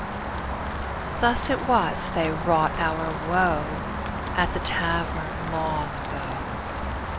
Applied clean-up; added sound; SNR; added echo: none; Rain; 3 dB; none.